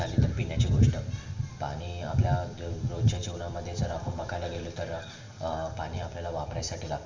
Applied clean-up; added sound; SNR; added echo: none; none; none; reverberation time 1.5 s.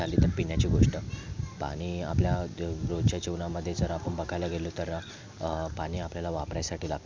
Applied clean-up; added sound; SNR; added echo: none; none; none; none.